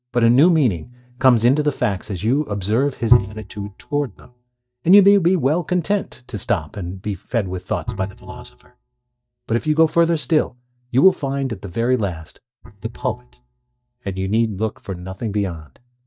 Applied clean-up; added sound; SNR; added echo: neural mask model DeepFilterNet 3.